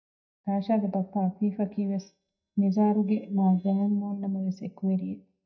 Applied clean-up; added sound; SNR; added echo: neural mask model DeepFilterNet 3.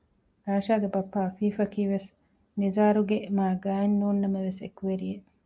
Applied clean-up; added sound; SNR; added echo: none; none; none; none.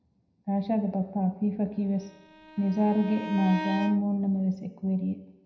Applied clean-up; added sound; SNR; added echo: none; Bowed string instrument; 11 dB; reverberation time 0.8 s.